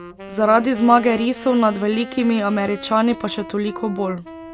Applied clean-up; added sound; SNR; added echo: none; Wind instrument, woodwind instrument; 16 dB; none.